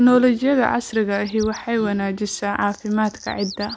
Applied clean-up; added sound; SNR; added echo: none; Bowed string instrument + Bird vocalization, bird call, bird song; 20 dB; none.